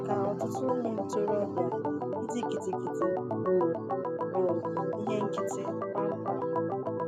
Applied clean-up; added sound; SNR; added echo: none; Organ; -4 dB; none.